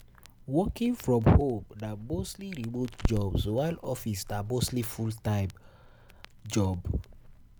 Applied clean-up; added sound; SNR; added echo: none; Crackle; 12 dB; none.